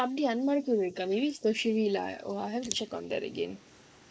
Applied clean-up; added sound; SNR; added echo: neural mask model Resemble Enhance denoiser.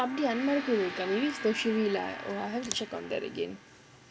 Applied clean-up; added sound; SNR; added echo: none; Gong; 11 dB; none.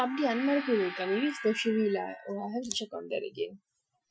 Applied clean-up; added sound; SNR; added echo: classical method Wiener filter.